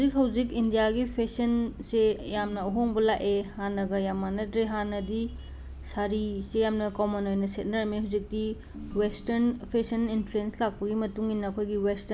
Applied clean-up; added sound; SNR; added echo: none; Ringtone; 20 dB; none.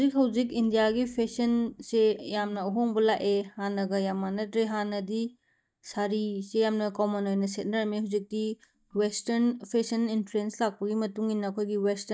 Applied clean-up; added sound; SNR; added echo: neural mask model DeepFilterNet 3.